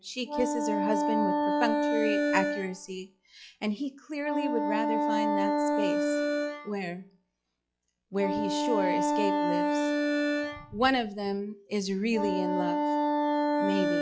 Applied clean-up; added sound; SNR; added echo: classical method log-MMSE.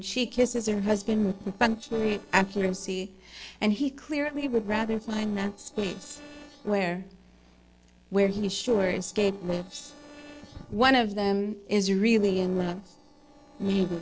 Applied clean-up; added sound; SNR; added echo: neural separator model SepFormer DNS4.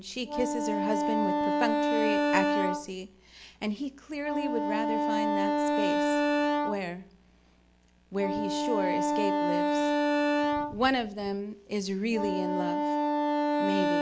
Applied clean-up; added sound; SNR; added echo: none; Wind instrument, woodwind instrument; -5 dB; none.